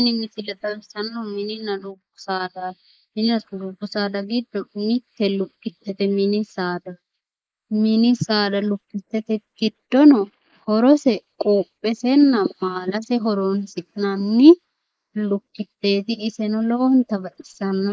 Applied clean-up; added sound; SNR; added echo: neural mask model Resemble Enhance denoiser.